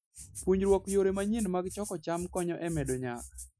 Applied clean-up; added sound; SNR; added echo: classical method Wiener filter.